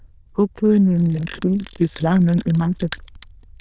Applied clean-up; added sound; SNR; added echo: neural diffusion model UNIVERSE++.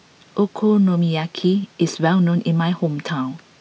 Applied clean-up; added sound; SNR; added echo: none; none; none; none.